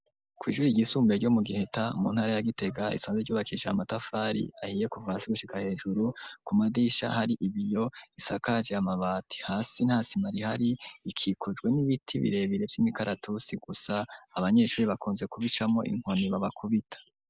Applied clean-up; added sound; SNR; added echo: none; none; none; none.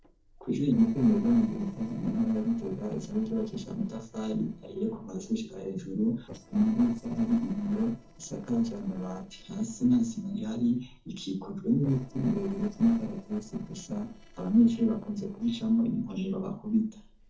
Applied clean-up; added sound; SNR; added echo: neural separator model SepFormer DNS4.